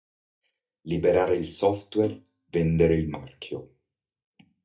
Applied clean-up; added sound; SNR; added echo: neural mask model DeepFilterNet 3.